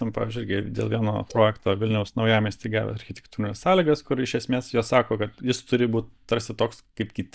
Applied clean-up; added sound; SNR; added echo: neural mask model DeepFilterNet 3.